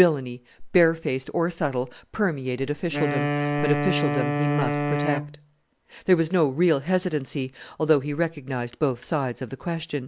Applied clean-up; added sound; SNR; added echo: none; Wind instrument, woodwind instrument; 1 dB; none.